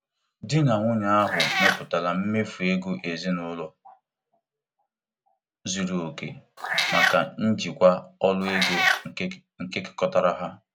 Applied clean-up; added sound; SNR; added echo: none; Meow; -2 dB; none.